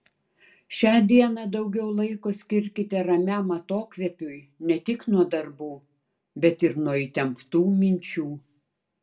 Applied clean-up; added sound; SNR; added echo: none; none; none; reverberation time 0.2 s.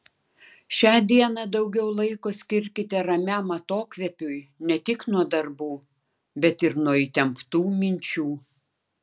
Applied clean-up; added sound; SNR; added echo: none; none; none; none.